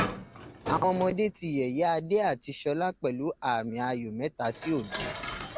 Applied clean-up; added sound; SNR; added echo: none; Dishes, pots, and pans; 10 dB; none.